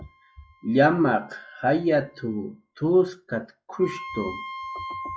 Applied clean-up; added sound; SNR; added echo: classical method log-MMSE.